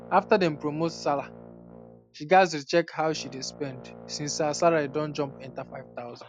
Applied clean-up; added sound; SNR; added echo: none; Brass instrument; 19 dB; none.